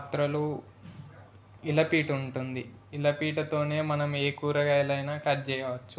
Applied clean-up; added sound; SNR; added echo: none; none; none; none.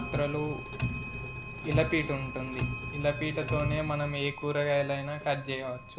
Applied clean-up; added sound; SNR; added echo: none; Clock; 0 dB; none.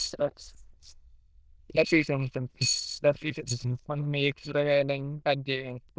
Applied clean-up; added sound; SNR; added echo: neural diffusion model UNIVERSE++.